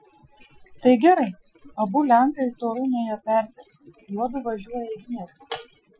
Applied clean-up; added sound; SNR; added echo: classical method Wiener filter.